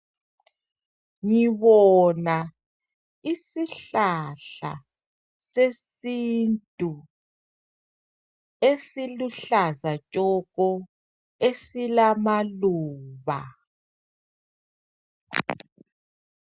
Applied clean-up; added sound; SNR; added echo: none; none; none; none.